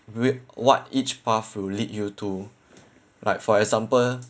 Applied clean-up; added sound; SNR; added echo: none; none; none; none.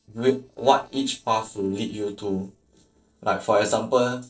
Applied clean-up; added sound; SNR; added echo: neural separator model SepFormer DNS4.